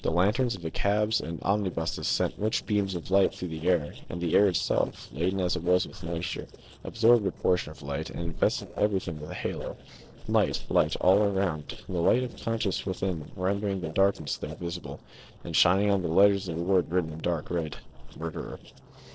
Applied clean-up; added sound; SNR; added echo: neural separator model SepFormer DNS4.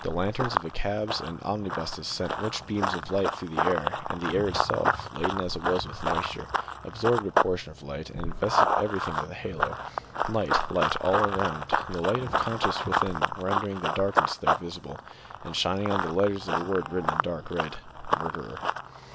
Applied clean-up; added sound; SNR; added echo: none; Run; -1 dB; none.